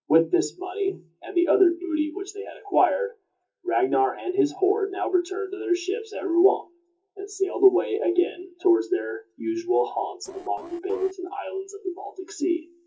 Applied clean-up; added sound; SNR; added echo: neural separator model SepFormer DNS4.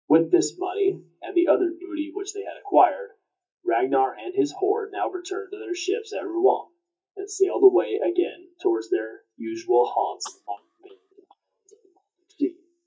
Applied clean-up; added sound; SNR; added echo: neural mask model DeepFilterNet 3.